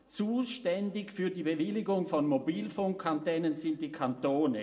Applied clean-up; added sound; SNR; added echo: none; none; none; reverberation time 1.3 s.